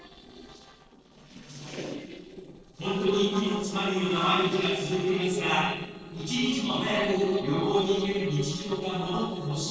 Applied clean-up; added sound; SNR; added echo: neural separator model SepFormer DNS4.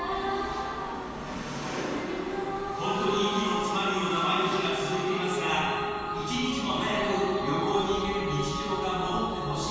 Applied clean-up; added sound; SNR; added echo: none; Gull, seagull / Ocean; 19 dB; reverberation time 2.1 s.